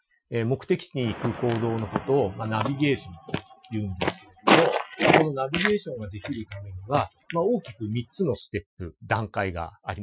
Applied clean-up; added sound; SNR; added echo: classical method Wiener filter.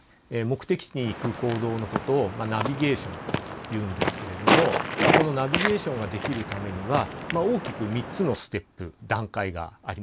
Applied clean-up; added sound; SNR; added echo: none; Walk, footsteps; 1 dB; none.